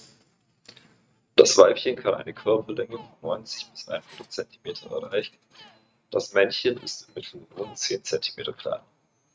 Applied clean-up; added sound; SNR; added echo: neural mask model RNNoise.